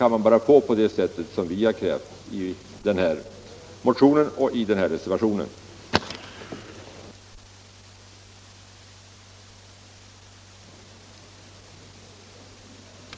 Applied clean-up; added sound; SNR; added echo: none; none; none; none.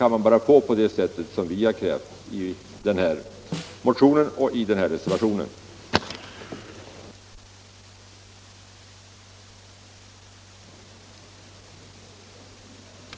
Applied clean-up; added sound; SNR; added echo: none; Snare drum; 14 dB; none.